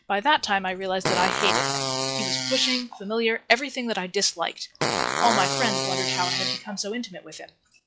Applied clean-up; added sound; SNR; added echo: classical method log-MMSE.